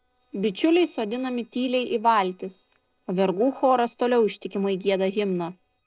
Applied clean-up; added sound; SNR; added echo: neural separator model SepFormer DNS4.